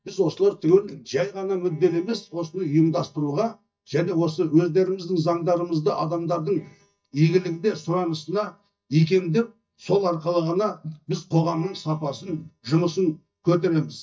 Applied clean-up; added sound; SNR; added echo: neural mask model DeepFilterNet 3.